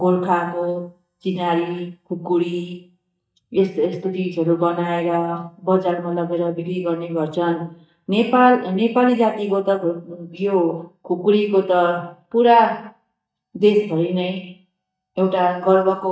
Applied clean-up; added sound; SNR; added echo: neural mask model DeepFilterNet 3.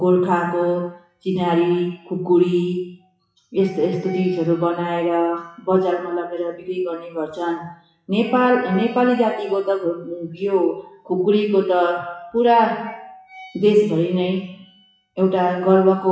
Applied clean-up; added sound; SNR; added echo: classical method WPE with log-MMSE.